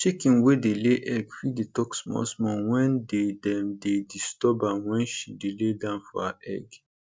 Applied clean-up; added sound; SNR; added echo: none; none; none; none.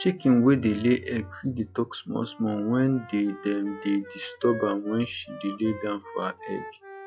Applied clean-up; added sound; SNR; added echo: classical method log-MMSE.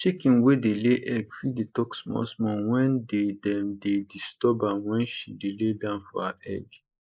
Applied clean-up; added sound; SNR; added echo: neural mask model Resemble Enhance denoiser.